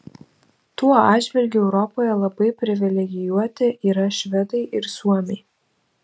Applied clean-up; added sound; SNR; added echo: none; none; none; none.